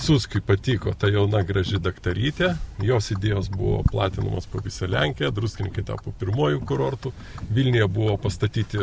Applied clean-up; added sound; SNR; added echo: none; none; none; none.